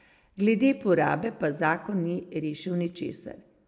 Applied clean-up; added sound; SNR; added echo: none; none; none; none.